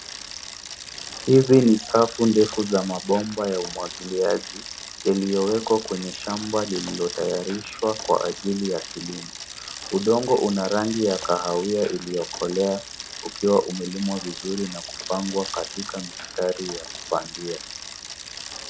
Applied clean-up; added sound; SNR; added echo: none; Bicycle; 12 dB; none.